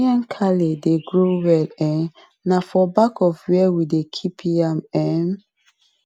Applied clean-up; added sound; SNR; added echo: none; none; none; none.